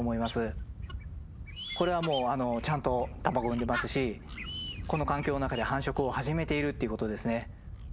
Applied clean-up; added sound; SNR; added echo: none; none; none; none.